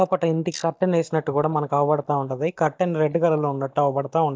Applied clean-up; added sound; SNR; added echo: neural mask model DeepFilterNet 3.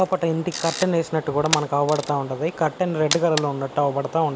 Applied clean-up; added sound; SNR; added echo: none; Camera; 11 dB; none.